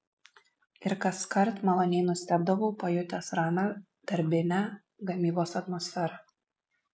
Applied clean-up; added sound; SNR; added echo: none; none; none; none.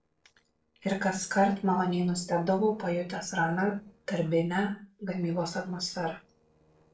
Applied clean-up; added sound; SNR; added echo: neural separator model SepFormer DNS4.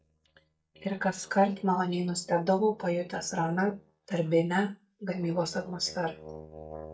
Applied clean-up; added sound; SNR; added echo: neural mask model DeepFilterNet 3.